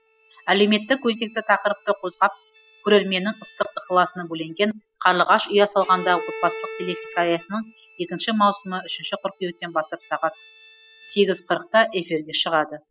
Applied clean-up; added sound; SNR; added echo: classical method spectral subtraction.